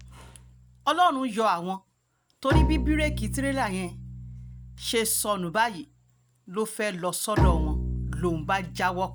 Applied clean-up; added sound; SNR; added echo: none; Bowed string instrument; 2 dB; none.